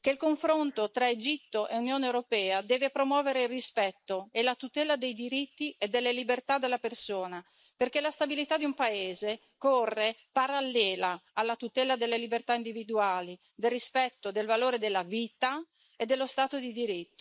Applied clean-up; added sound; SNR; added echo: neural mask model Resemble Enhance denoiser.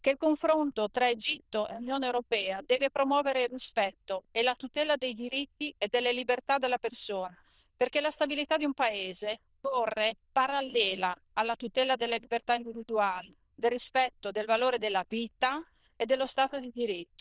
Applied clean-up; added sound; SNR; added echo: neural diffusion model UNIVERSE++.